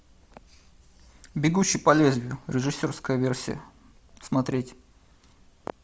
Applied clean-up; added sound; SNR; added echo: none; none; none; none.